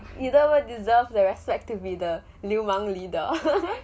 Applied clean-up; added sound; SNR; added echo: none; none; none; none.